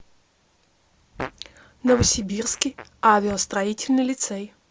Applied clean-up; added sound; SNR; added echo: none; Fart; 16 dB; none.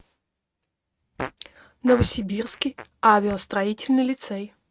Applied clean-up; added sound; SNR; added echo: neural mask model RNNoise.